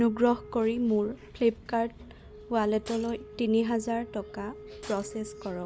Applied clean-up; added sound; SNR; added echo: none; Wind instrument, woodwind instrument + Shatter; 18 dB; none.